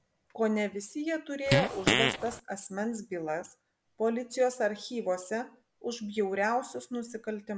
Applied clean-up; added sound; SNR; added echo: none; Fart; -4 dB; none.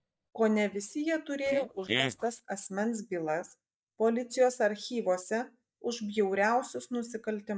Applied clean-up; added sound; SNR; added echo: neural mask model DeepFilterNet 3.